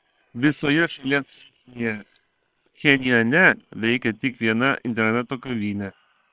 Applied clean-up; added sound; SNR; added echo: neural separator model SepFormer WHAM!.